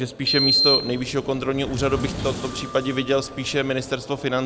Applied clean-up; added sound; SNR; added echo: none; Sliding door; 2 dB; none.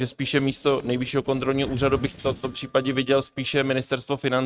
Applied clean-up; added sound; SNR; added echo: neural mask model RNNoise.